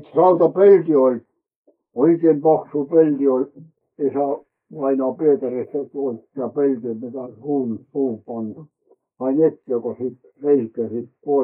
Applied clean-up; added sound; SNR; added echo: neural mask model Resemble Enhance denoiser.